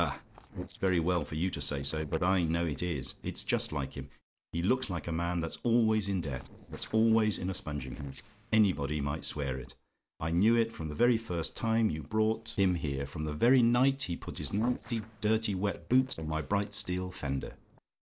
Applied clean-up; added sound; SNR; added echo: neural separator model SepFormer DNS4.